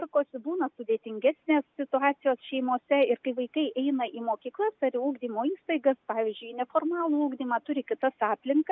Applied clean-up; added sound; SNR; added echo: none; none; none; none.